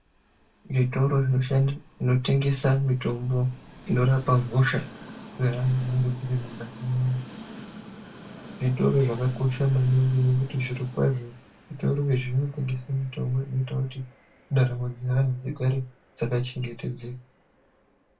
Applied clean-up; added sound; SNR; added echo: none; Train; 20 dB; reverberation time 0.2 s.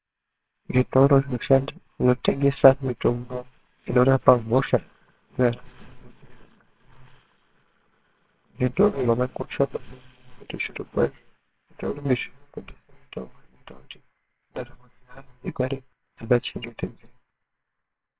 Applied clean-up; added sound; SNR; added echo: neural separator model SepFormer WHAMR!.